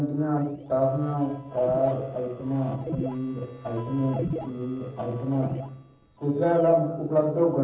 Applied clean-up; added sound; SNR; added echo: neural separator model SepFormer DNS4.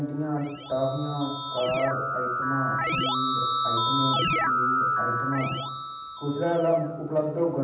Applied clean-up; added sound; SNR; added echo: none; Keyboard (musical); -1 dB; reverberation time 0.8 s.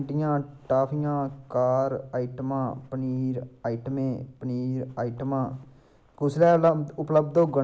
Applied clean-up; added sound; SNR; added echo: none; none; none; none.